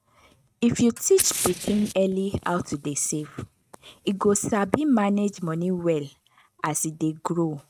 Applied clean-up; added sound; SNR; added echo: neural mask model RNNoise.